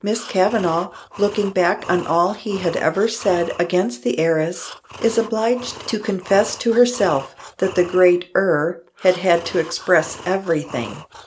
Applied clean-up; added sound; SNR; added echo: none; Breathing; 18 dB; none.